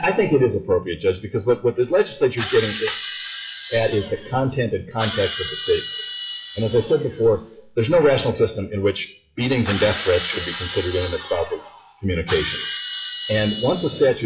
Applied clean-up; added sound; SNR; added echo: classical method WPE with log-MMSE.